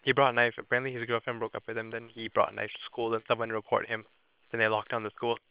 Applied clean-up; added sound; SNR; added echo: neural separator model SepFormer WHAM!.